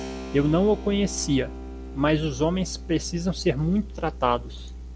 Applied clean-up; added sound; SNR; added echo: none; Keyboard (musical); 16 dB; none.